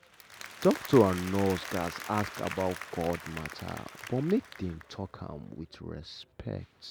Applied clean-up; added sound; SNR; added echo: none; Applause; 13 dB; none.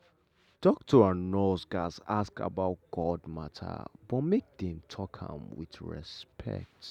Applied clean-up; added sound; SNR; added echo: none; none; none; none.